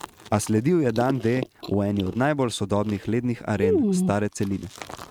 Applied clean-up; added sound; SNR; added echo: neural mask model RNNoise.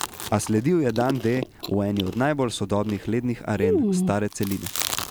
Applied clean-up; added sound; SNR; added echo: none; Chewing, mastication; 5 dB; none.